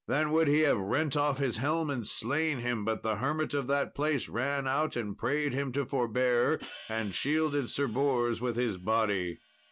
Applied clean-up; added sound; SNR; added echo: none; Hi-hat; 19 dB; none.